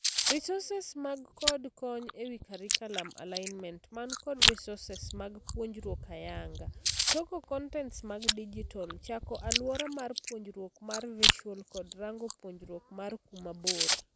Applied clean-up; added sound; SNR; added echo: none; Chewing, mastication; -4 dB; none.